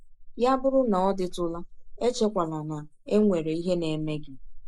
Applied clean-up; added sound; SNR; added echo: neural mask model Resemble Enhance denoiser.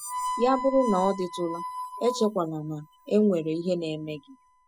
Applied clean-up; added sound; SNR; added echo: classical method spectral subtraction.